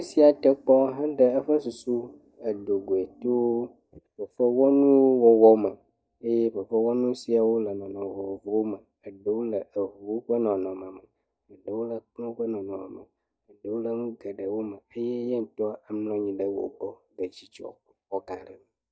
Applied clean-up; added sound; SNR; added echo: neural mask model DeepFilterNet 3.